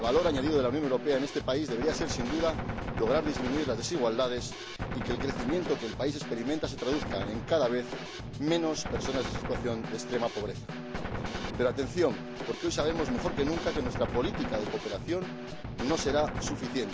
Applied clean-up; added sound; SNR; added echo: none; Gunshot, gunfire + Snare drum / Drum kit; 5 dB; none.